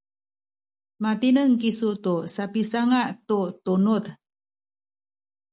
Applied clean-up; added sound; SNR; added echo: none; none; none; none.